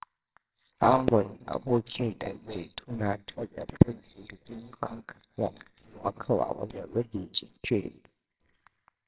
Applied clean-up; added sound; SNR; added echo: neural separator model SepFormer WHAMR!.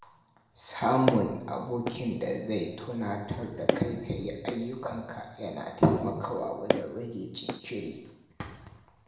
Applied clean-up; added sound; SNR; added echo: none; Walk, footsteps; 5 dB; reverberation time 0.8 s.